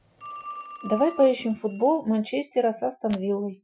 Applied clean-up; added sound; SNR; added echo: classical method Wiener filter.